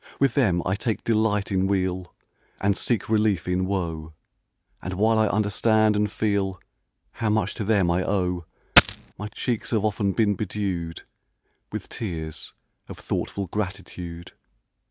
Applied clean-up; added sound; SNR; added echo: none; Coin (dropping); -5 dB; none.